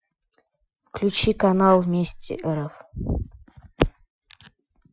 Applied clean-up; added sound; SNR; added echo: classical method Wiener filter.